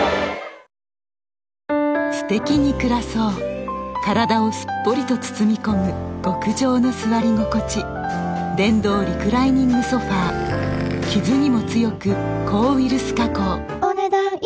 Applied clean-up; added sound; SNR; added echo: none; none; none; none.